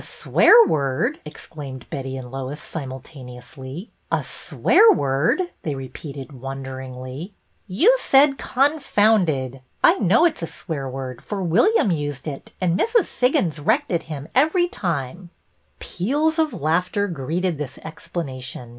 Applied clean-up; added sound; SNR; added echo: none; none; none; none.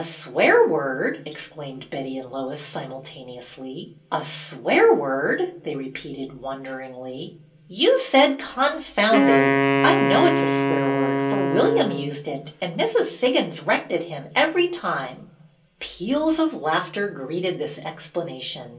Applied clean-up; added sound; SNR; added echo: none; Wind instrument, woodwind instrument; -2 dB; reverberation time 0.3 s.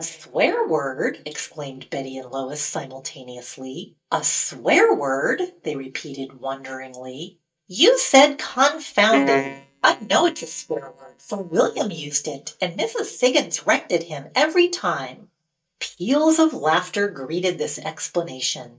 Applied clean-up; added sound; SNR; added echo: neural mask model DeepFilterNet 3.